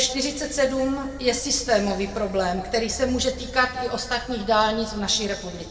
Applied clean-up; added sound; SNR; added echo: none; Motor vehicle (road); 15 dB; reverberation time 1.9 s.